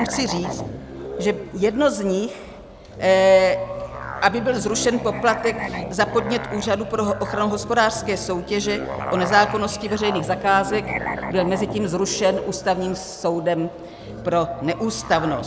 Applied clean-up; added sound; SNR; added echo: none; Musical instrument; 10 dB; none.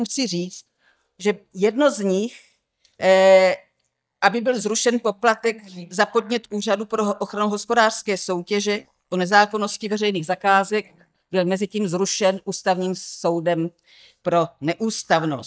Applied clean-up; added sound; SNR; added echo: neural mask model DeepFilterNet 3.